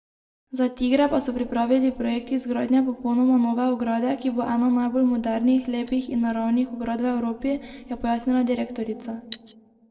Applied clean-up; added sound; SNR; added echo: neural separator model SepFormer DNS4.